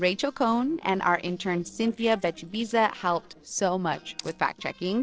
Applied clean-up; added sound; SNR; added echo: neural separator model SepFormer DNS4.